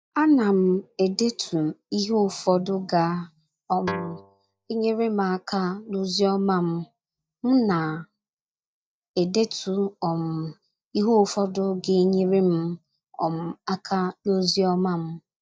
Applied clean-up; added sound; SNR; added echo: neural mask model DeepFilterNet 3.